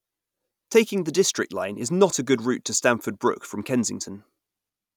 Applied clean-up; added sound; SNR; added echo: none; none; none; none.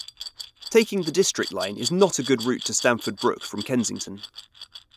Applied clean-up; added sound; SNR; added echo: none; Glass; 13 dB; none.